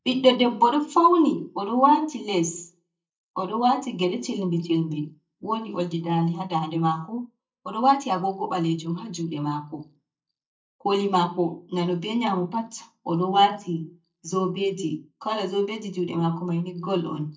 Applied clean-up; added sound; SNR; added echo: neural mask model DeepFilterNet 3.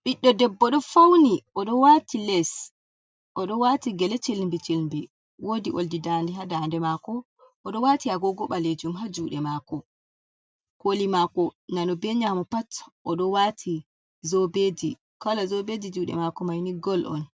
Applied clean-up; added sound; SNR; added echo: none; none; none; none.